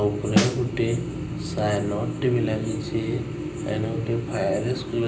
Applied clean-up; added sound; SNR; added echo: none; Snare drum; 5 dB; reverberation time 0.5 s.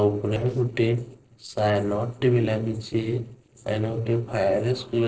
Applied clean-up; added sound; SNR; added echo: neural separator model SepFormer DNS4.